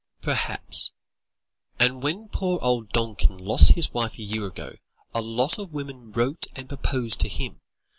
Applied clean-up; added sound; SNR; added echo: none; none; none; none.